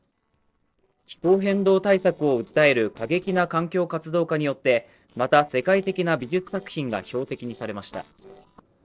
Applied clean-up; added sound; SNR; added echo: neural separator model SepFormer DNS4.